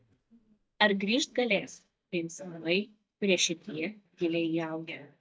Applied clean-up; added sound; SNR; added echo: neural mask model DeepFilterNet 3.